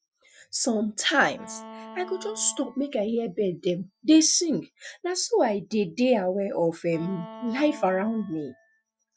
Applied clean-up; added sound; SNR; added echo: classical method Wiener filter.